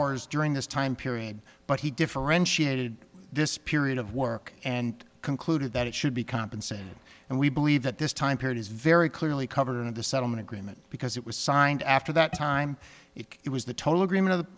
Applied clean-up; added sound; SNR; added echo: none; none; none; none.